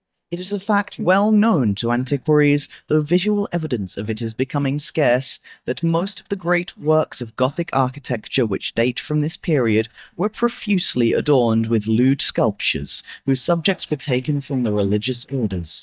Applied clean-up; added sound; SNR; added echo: neural mask model DeepFilterNet 3.